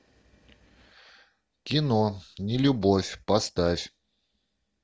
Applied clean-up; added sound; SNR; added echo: none; none; none; none.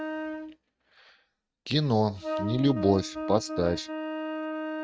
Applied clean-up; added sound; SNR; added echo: neural mask model RNNoise.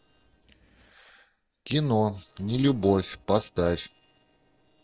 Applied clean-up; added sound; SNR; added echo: neural separator model SepFormer DNS4.